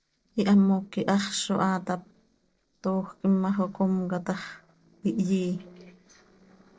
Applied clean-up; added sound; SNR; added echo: neural separator model SepFormer DNS4.